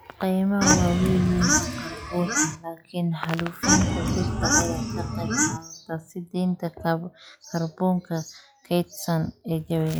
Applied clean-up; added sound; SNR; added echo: classical method log-MMSE.